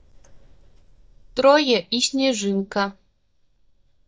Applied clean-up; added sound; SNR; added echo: neural mask model DeepFilterNet 3.